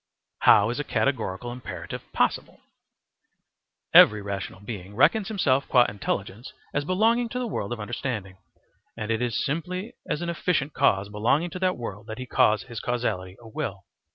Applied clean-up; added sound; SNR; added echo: none; none; none; none.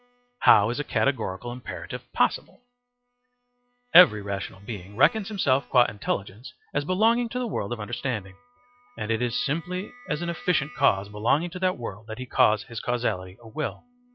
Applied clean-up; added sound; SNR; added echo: classical method log-MMSE.